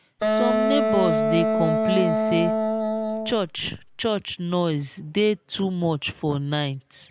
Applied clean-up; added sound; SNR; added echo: none; Wind instrument, woodwind instrument; -3 dB; none.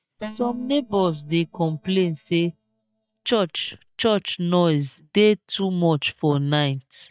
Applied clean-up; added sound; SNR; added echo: neural mask model DeepFilterNet 3.